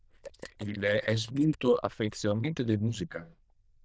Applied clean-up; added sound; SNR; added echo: neural diffusion model UNIVERSE++.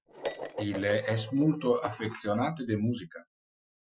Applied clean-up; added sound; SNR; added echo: classical method Wiener filter.